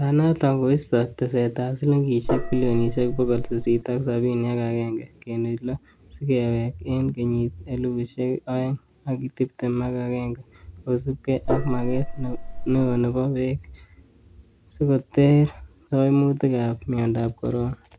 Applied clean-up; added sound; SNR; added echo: none; Gong; 3 dB; none.